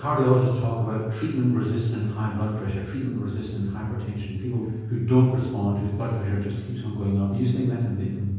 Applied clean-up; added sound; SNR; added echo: none; none; none; reverberation time 1.3 s.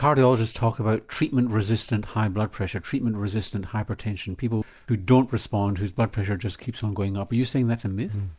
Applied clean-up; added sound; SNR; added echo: none; none; none; none.